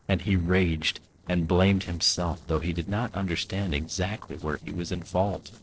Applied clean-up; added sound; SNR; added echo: neural separator model SepFormer DNS4.